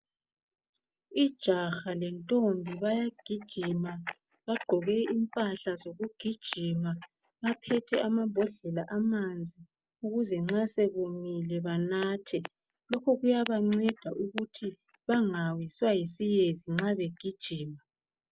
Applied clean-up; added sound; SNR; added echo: none; none; none; none.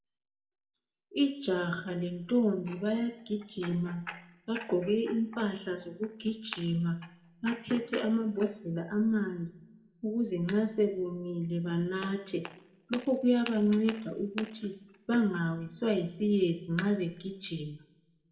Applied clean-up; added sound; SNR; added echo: none; none; none; reverberation time 0.7 s.